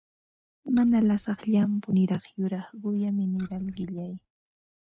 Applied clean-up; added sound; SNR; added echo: neural mask model RNNoise.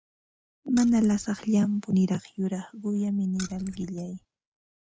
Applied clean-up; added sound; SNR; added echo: none; Keys jangling; 17 dB; none.